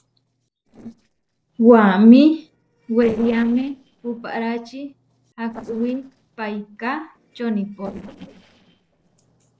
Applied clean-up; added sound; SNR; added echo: neural separator model SepFormer DNS4.